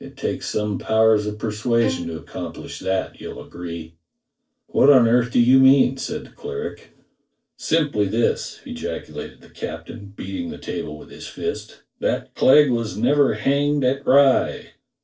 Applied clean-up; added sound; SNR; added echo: neural separator model SepFormer DNS4.